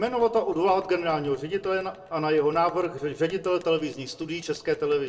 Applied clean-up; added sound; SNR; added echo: neural separator model SepFormer DNS4.